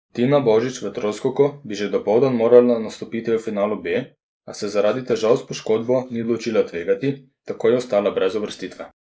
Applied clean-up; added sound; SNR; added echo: neural mask model Resemble Enhance denoiser.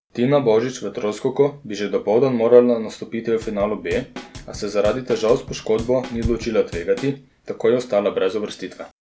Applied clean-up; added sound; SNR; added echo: none; Drum / Drum kit; 16 dB; none.